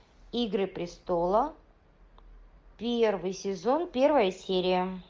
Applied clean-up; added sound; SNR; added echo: none; none; none; none.